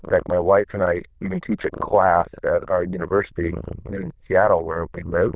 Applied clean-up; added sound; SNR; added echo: neural diffusion model UNIVERSE++.